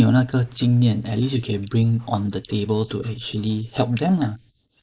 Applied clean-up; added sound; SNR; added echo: neural mask model Resemble Enhance denoiser.